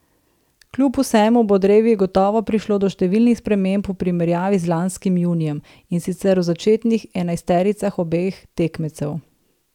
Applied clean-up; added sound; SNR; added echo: none; none; none; none.